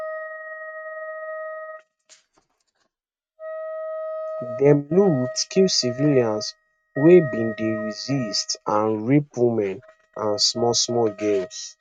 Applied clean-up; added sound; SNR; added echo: neural mask model RNNoise.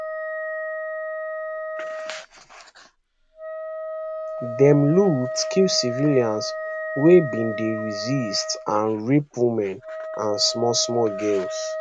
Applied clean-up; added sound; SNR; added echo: none; Wind instrument, woodwind instrument; 7 dB; none.